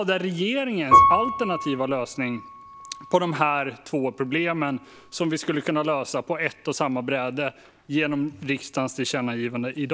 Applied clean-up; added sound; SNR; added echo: none; Piano; 2 dB; none.